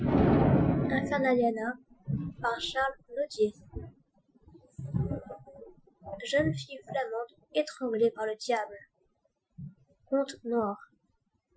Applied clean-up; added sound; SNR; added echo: classical method Wiener filter.